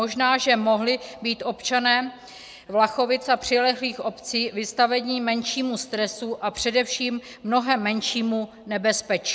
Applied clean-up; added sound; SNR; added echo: none; none; none; none.